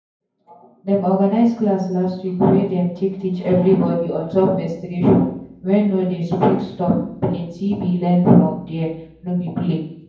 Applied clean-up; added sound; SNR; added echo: none; none; none; reverberation time 0.9 s.